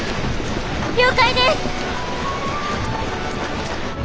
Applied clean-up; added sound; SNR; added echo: none; none; none; none.